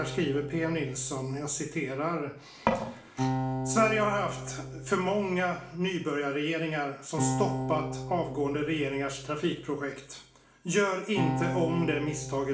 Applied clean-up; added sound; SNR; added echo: none; Acoustic guitar; 6 dB; reverberation time 0.5 s.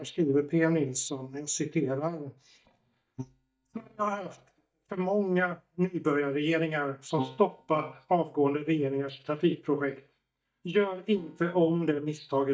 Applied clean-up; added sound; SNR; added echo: neural mask model DeepFilterNet 3.